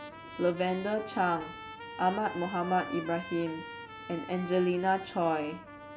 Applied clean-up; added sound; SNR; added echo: none; Trumpet; 13 dB; none.